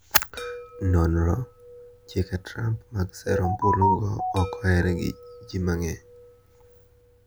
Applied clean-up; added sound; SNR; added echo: none; Chime; 17 dB; none.